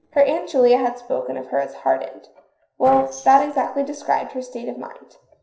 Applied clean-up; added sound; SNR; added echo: neural separator model SepFormer DNS4.